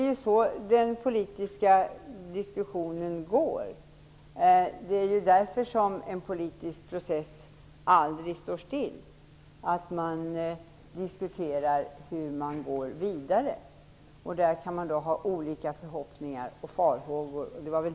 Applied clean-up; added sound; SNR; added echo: none; none; none; none.